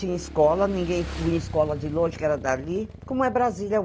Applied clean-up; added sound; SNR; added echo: none; Motorcycle / Engine; 12 dB; none.